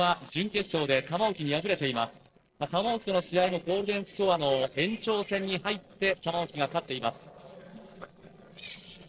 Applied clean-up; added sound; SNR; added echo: neural separator model SepFormer DNS4.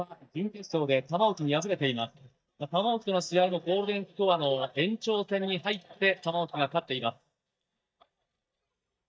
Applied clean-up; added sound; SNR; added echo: neural mask model DeepFilterNet 3.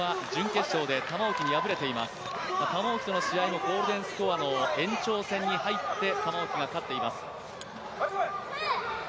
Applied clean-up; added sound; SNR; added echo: none; none; none; none.